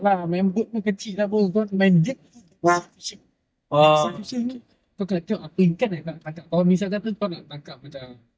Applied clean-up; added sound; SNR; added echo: neural mask model DeepFilterNet 3.